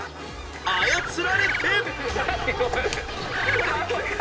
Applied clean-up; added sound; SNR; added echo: none; Bird; 2 dB; reverberation time 0.3 s.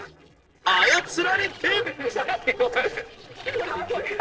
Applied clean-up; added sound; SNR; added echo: neural separator model SepFormer DNS4.